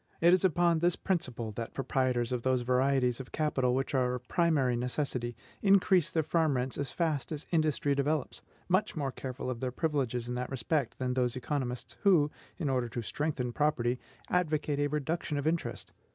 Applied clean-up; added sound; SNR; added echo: none; none; none; none.